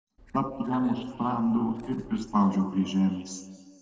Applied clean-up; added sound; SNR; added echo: neural separator model SepFormer DNS4.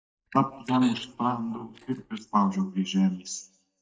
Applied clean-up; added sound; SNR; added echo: neural mask model DeepFilterNet 3.